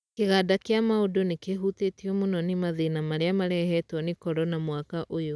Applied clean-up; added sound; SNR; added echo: none; none; none; none.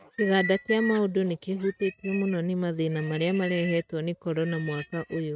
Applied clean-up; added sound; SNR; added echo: neural mask model RNNoise.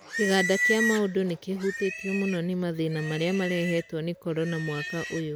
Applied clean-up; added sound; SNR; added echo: none; Livestock, farm animals, working animals; 6 dB; none.